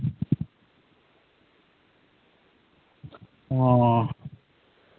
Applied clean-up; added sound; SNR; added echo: none; none; none; none.